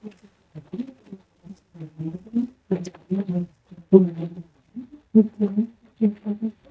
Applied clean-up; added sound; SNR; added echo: neural mask model DeepFilterNet 3.